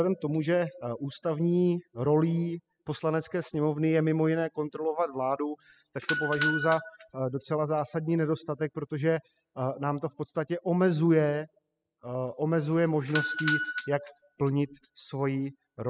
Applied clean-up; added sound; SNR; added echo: classical method spectral subtraction.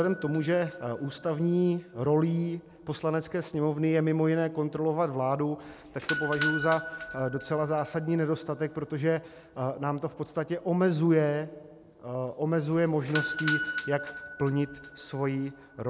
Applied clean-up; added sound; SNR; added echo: none; Doorbell; 11 dB; none.